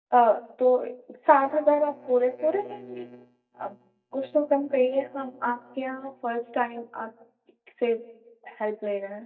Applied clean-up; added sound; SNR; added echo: neural mask model DeepFilterNet 3.